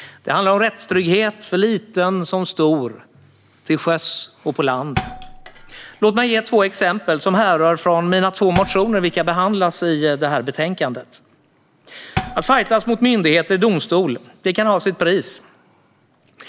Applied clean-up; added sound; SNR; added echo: none; Thump, thud; 14 dB; none.